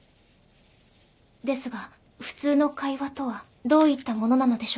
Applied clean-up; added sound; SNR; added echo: none; none; none; none.